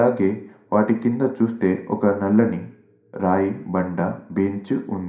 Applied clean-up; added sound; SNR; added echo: none; none; none; reverberation time 0.5 s.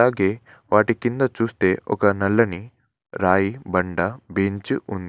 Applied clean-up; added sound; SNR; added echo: none; none; none; none.